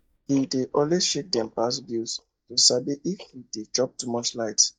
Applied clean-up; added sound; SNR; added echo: neural mask model DeepFilterNet 3.